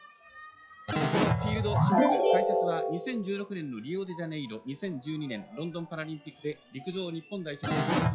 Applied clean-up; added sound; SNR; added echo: classical method log-MMSE.